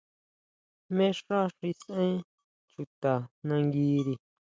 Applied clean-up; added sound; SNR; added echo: none; none; none; none.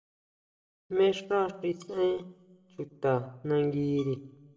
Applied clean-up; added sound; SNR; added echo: none; none; none; reverberation time 1.0 s.